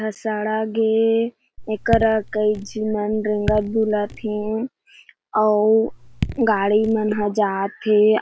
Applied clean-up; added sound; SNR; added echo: none; Raindrop / Drip; 11 dB; none.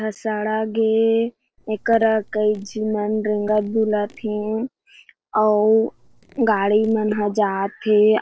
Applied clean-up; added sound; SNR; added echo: neural separator model SepFormer DNS4.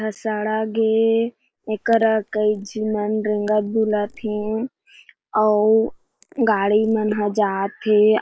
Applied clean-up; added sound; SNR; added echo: neural mask model Resemble Enhance denoiser.